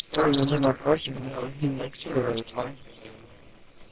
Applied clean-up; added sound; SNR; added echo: neural separator model SepFormer WHAMR!.